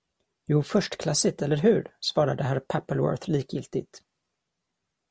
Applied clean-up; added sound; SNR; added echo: none; none; none; none.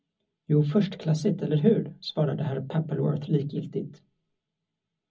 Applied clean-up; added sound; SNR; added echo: none; none; none; reverberation time 0.4 s.